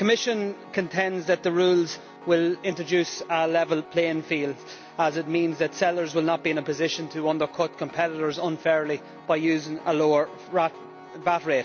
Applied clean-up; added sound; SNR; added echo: none; Piano; 19 dB; none.